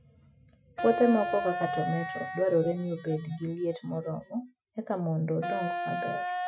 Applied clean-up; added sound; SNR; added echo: classical method Wiener filter.